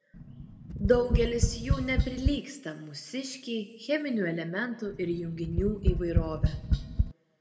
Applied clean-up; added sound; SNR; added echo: none; Tap; -3 dB; reverberation time 1.0 s.